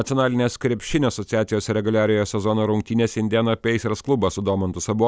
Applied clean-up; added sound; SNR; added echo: none; none; none; none.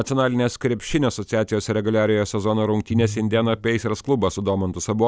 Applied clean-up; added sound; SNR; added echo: none; Piano; 12 dB; none.